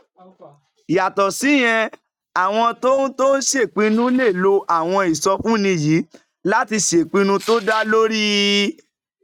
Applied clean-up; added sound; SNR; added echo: neural mask model RNNoise.